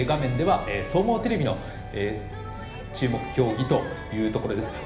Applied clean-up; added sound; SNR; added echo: none; Boat, Water vehicle; 12 dB; reverberation time 1.1 s.